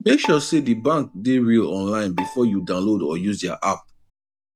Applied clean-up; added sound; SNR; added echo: none; Bowed string instrument; 16 dB; none.